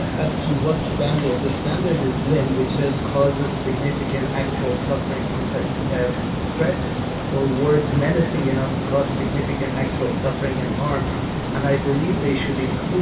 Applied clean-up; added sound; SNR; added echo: none; Water; 1 dB; reverberation time 2.6 s.